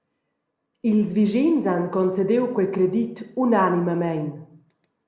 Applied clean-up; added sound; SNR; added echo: none; none; none; none.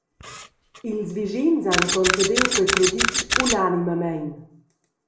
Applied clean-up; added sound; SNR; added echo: none; Camera; 1 dB; reverberation time 0.2 s.